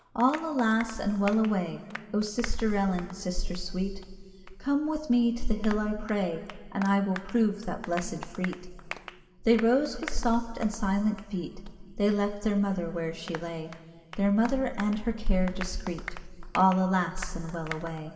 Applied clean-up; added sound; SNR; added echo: none; Applause; 17 dB; reverberation time 2.1 s.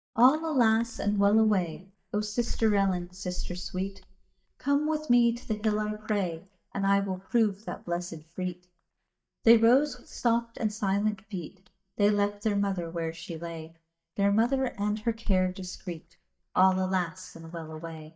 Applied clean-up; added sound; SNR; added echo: neural mask model DeepFilterNet 3.